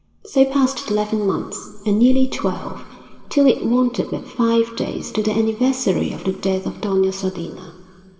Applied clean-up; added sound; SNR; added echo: none; none; none; reverberation time 2.3 s.